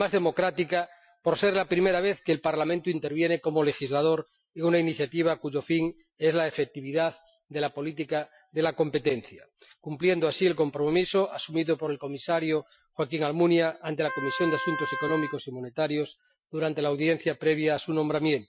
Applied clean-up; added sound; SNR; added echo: classical method Wiener filter.